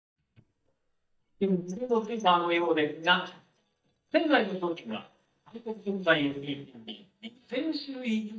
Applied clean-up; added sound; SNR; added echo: neural mask model DeepFilterNet 3.